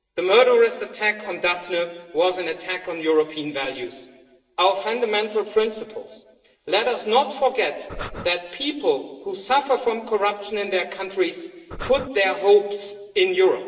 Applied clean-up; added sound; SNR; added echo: neural separator model SepFormer DNS4.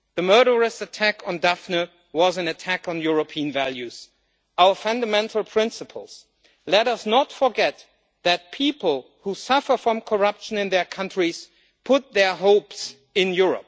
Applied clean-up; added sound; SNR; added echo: none; none; none; none.